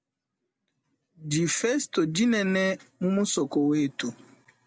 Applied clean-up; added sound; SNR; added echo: none; none; none; none.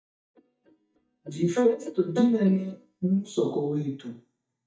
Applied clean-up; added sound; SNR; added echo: neural mask model DeepFilterNet 3.